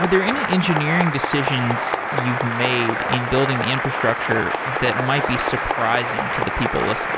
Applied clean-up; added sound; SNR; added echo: none; Applause; 1 dB; none.